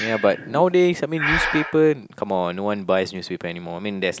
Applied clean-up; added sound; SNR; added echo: none; Breathing; 9 dB; none.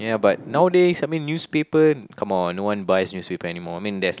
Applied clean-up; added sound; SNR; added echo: none; none; none; none.